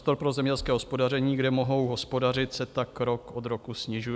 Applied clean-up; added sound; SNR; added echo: none; none; none; none.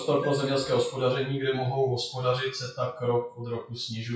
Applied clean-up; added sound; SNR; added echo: classical method WPE with log-MMSE.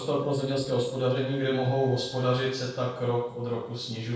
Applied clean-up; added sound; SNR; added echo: neural separator model SepFormer DNS4.